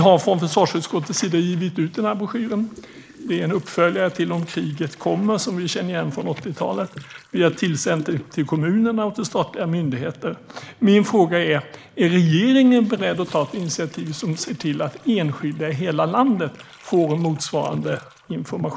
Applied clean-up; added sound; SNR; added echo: neural mask model Resemble Enhance denoiser.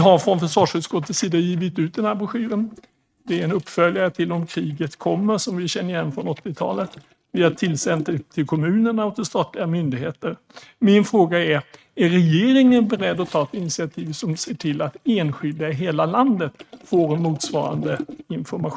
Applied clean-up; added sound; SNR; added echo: neural mask model RNNoise.